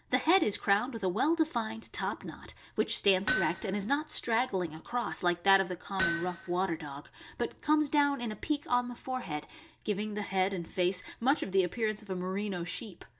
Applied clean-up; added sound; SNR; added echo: none; Hammer; 7 dB; none.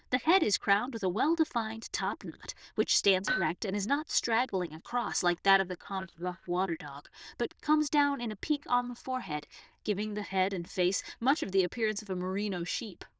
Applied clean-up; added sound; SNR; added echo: neural diffusion model UNIVERSE++.